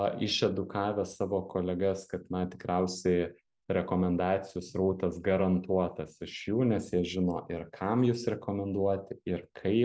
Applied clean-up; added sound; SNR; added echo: none; none; none; none.